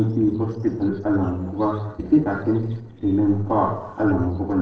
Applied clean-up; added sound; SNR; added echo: neural separator model SepFormer DNS4.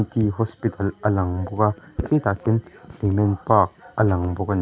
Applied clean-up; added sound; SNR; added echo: none; none; none; none.